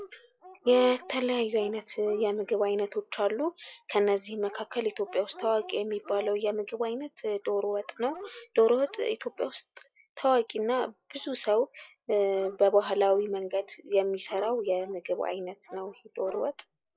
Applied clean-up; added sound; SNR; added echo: classical method log-MMSE.